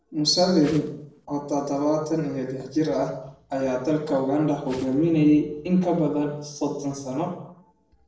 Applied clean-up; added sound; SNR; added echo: neural separator model SepFormer DNS4.